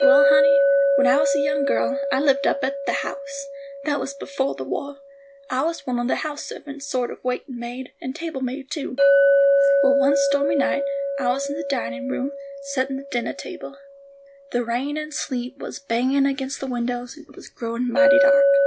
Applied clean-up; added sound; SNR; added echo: none; Chink, clink; -3 dB; none.